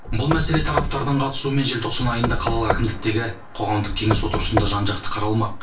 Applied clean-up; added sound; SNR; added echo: none; Knock / Wood; 4 dB; reverberation time 0.3 s.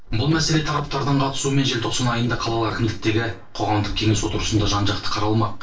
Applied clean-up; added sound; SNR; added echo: neural separator model SepFormer DNS4.